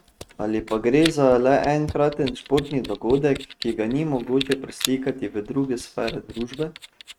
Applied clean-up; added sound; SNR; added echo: neural mask model RNNoise.